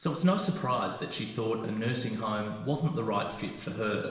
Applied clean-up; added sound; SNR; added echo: none; none; none; reverberation time 1.0 s.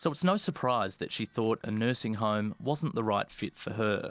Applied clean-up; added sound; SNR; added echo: none; none; none; none.